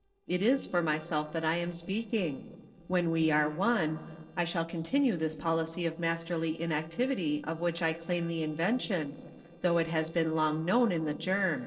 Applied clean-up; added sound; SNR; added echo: neural separator model SepFormer DNS4.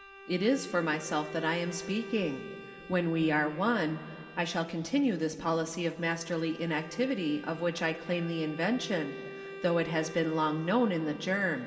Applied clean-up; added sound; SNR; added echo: none; Bowed string instrument; 16 dB; reverberation time 2.2 s.